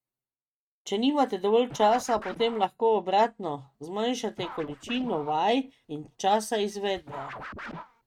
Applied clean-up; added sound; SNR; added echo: neural mask model RNNoise.